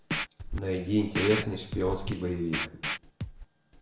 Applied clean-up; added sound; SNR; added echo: none; Scratching (performance technique); 5 dB; reverberation time 0.7 s.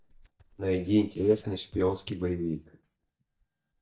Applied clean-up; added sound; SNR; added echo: neural mask model DeepFilterNet 3.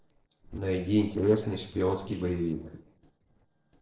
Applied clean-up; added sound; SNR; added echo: neural separator model SepFormer DNS4.